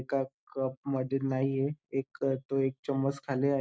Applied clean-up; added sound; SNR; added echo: neural mask model Resemble Enhance denoiser.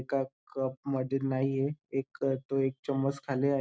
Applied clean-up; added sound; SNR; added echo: none; none; none; none.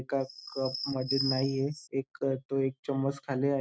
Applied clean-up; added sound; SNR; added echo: neural mask model RNNoise.